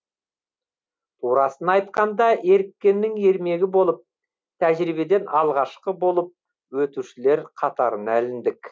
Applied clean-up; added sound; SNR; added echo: none; none; none; none.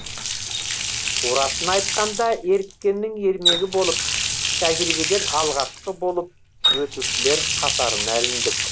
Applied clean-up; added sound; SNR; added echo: none; Water tap, faucet; -1 dB; none.